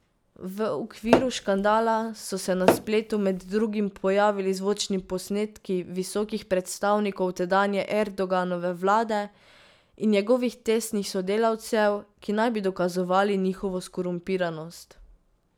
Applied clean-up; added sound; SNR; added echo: none; Tap / Hammer; 1 dB; none.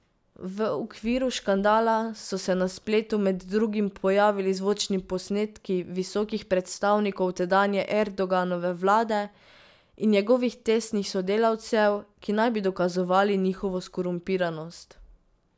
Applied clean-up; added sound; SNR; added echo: none; none; none; none.